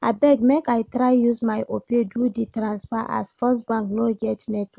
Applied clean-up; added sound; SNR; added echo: none; none; none; none.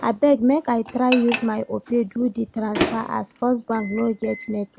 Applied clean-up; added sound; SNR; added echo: none; Microwave oven; 11 dB; none.